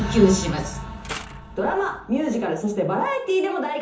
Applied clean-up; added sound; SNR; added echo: none; Mechanisms; 18 dB; reverberation time 0.6 s.